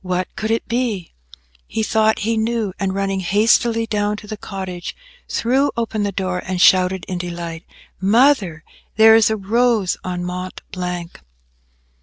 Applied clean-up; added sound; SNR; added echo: none; none; none; none.